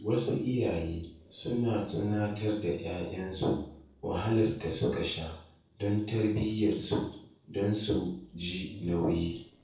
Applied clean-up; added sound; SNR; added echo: neural separator model SepFormer DNS4.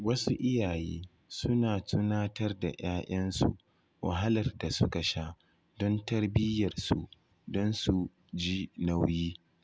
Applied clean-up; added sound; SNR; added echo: none; none; none; none.